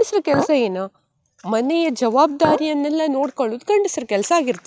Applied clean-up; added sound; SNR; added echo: neural mask model RNNoise.